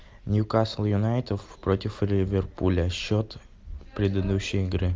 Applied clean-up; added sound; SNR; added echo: none; none; none; none.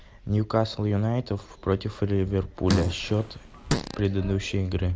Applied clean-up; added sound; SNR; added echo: none; Fart; 4 dB; none.